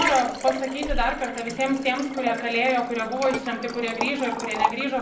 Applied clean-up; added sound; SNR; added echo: none; Liquid; 6 dB; reverberation time 0.6 s.